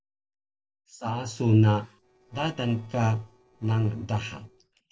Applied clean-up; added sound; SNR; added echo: neural separator model SepFormer DNS4.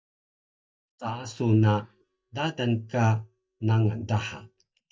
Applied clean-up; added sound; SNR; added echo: neural mask model DeepFilterNet 3.